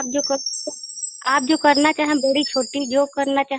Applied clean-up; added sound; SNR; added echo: classical method Wiener filter.